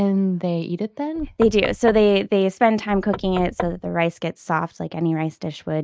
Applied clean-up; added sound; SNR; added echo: neural mask model RNNoise.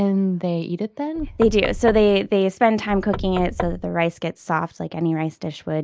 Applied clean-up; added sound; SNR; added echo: none; Knock / Wood; 10 dB; none.